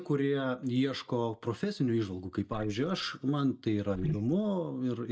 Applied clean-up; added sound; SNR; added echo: neural mask model DeepFilterNet 3.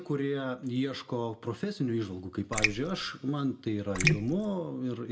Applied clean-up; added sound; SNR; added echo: none; Raindrop; 1 dB; reverberation time 0.6 s.